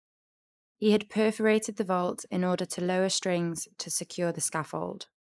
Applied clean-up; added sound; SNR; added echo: neural mask model Resemble Enhance denoiser.